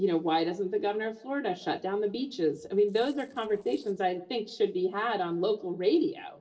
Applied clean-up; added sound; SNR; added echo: neural separator model SepFormer DNS4.